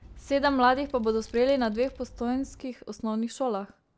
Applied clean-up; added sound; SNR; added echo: none; Wind; 20 dB; none.